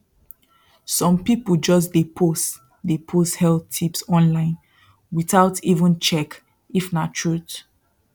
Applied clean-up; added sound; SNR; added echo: none; none; none; none.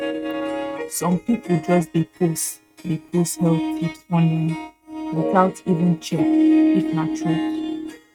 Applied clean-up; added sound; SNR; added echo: neural mask model RNNoise.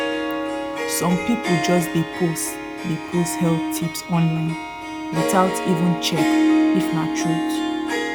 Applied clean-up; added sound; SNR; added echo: none; Harp; 0 dB; none.